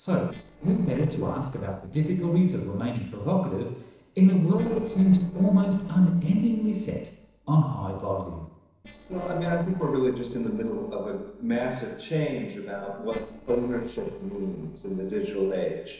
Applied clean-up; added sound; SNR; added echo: neural separator model SepFormer DNS4.